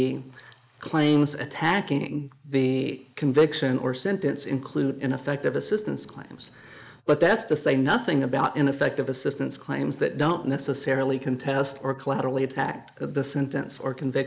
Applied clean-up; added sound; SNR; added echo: neural mask model Resemble Enhance denoiser.